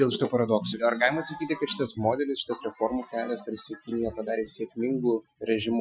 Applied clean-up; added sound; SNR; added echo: classical method Wiener filter.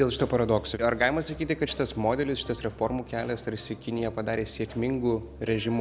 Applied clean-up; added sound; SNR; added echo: none; none; none; none.